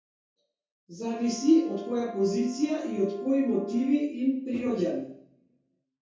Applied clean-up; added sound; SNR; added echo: none; Brass instrument; 20 dB; reverberation time 0.6 s.